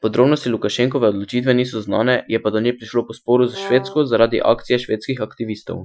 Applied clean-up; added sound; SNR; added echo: classical method Wiener filter.